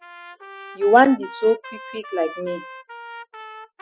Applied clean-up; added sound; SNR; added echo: classical method spectral subtraction.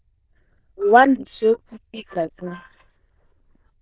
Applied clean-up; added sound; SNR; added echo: neural diffusion model UNIVERSE++.